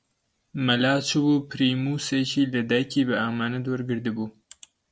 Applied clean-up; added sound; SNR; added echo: none; none; none; none.